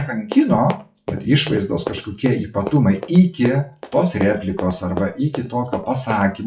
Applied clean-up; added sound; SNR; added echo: classical method WPE with log-MMSE.